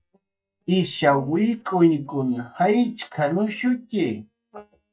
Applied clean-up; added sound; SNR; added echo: neural mask model DeepFilterNet 3.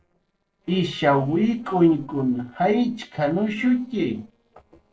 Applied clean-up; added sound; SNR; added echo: neural separator model SepFormer DNS4.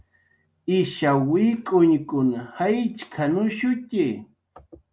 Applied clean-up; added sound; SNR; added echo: none; none; none; none.